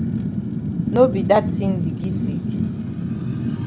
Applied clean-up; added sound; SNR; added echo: none; Fire; 0 dB; none.